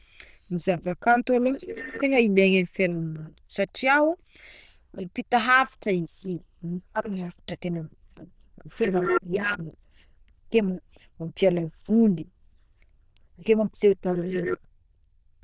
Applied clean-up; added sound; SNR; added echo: neural diffusion model UNIVERSE++.